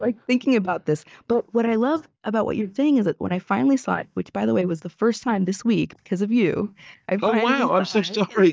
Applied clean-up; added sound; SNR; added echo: neural mask model DeepFilterNet 3.